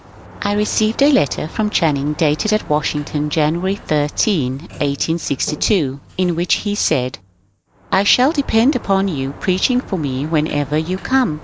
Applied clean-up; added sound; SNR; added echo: none; Sliding door; 18 dB; none.